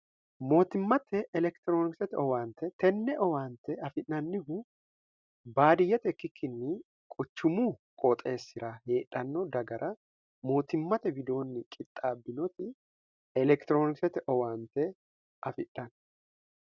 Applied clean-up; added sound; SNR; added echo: none; none; none; none.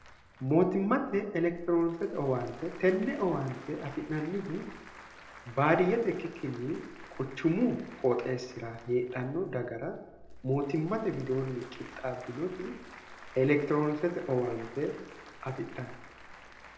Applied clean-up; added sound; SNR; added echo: none; Applause / Crowd; 18 dB; reverberation time 0.7 s.